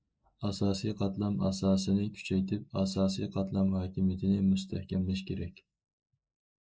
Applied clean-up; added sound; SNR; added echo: neural mask model Resemble Enhance denoiser.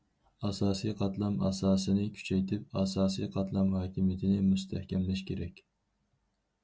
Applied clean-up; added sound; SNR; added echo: none; none; none; none.